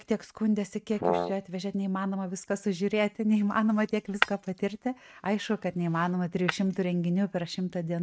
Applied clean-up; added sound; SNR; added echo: neural mask model RNNoise.